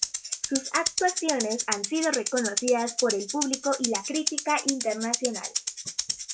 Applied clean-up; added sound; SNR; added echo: classical method log-MMSE.